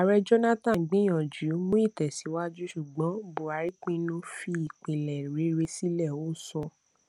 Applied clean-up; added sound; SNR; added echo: none; none; none; none.